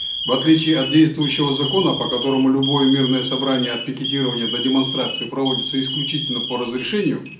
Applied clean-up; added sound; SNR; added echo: none; Alarm; 6 dB; reverberation time 0.4 s.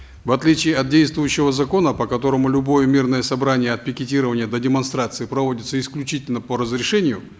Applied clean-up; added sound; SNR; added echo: none; none; none; none.